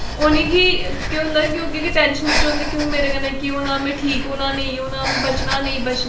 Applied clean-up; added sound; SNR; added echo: none; Breathing; 3 dB; reverberation time 0.4 s.